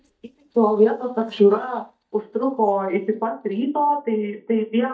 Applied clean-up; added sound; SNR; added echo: neural mask model DeepFilterNet 3.